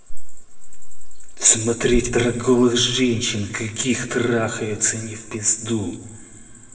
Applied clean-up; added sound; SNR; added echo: none; none; none; reverberation time 2.9 s.